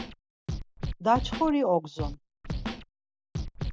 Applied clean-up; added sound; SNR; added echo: none; Scratching (performance technique); 5 dB; none.